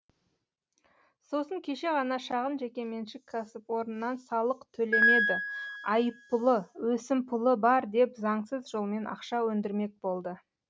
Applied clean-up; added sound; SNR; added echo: none; Piano; -1 dB; none.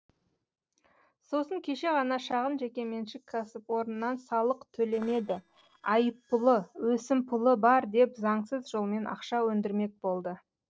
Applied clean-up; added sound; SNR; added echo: neural separator model SepFormer DNS4.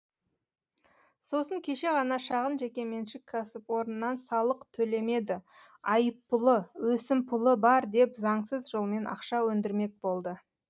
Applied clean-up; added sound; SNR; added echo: neural mask model Resemble Enhance denoiser.